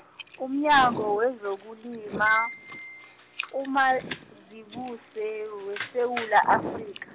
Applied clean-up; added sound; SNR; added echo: none; Piano; 12 dB; none.